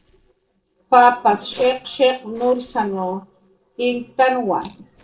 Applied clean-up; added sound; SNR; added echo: neural separator model SepFormer DNS4.